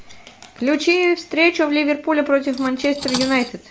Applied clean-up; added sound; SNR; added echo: none; Cutlery, silverware; 15 dB; none.